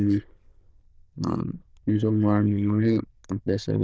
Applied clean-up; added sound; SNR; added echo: neural diffusion model UNIVERSE++.